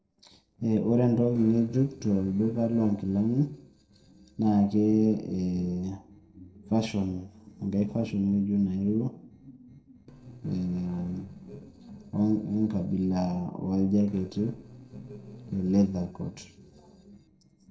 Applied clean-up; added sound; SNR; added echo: neural separator model SepFormer DNS4.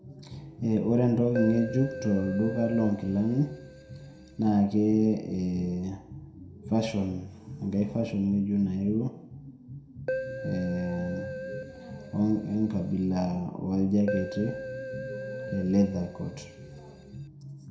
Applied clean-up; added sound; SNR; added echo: none; Keyboard (musical); 9 dB; reverberation time 0.5 s.